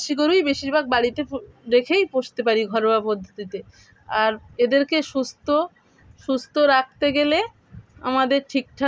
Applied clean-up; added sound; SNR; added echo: none; none; none; none.